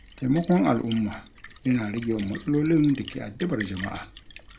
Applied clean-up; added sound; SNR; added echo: none; Splash, splatter; 17 dB; none.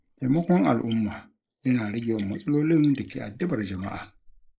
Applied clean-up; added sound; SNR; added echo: neural mask model Resemble Enhance denoiser.